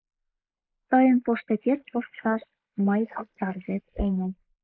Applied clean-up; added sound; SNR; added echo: neural mask model Resemble Enhance denoiser.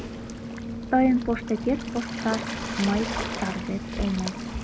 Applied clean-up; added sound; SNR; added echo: none; Waves, surf; 5 dB; none.